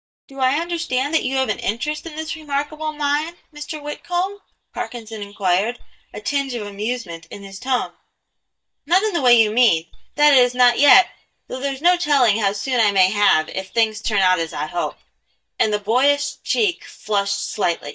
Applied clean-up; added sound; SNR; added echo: neural mask model DeepFilterNet 3.